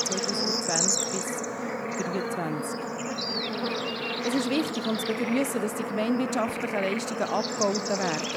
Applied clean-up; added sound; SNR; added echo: none; Bird / Insect / Frog; -1 dB; none.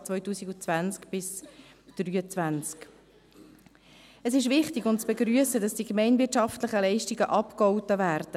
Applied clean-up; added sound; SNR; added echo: none; none; none; none.